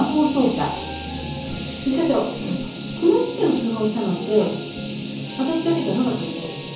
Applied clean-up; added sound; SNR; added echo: none; Hiss; 16 dB; reverberation time 0.7 s.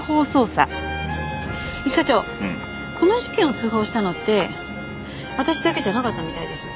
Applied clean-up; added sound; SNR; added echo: none; none; none; none.